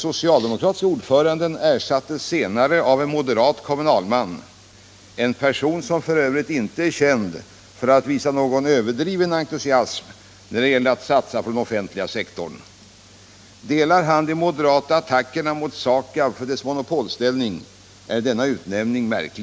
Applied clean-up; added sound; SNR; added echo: none; none; none; none.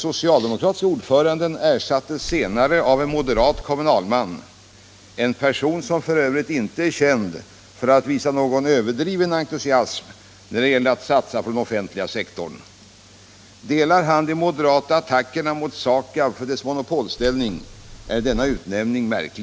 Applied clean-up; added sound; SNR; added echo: none; Keys jangling; 13 dB; none.